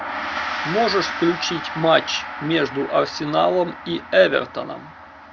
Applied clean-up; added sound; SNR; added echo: none; Gong; 9 dB; none.